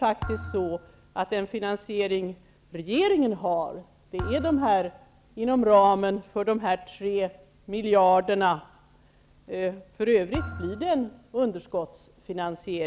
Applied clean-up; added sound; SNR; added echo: none; Thump, thud; 13 dB; none.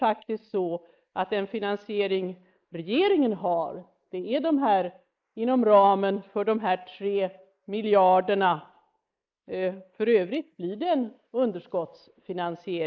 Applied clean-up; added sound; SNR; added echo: neural mask model Resemble Enhance denoiser.